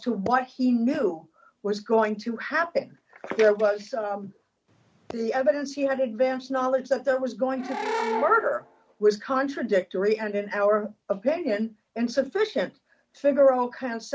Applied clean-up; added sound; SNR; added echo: none; Animal / Brass instrument; 8 dB; none.